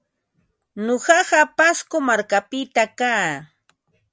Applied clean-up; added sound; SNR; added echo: none; none; none; none.